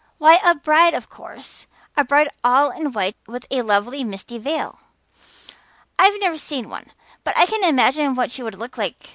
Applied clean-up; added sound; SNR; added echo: none; none; none; none.